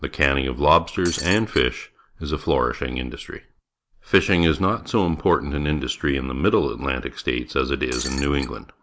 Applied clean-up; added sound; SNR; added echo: none; Shatter; 11 dB; none.